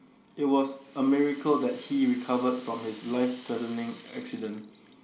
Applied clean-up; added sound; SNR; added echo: none; Rattle (instrument); 20 dB; reverberation time 1.3 s.